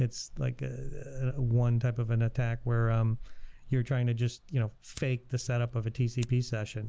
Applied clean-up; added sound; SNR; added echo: none; Fire; 12 dB; none.